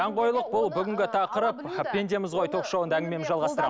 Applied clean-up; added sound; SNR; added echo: none; none; none; none.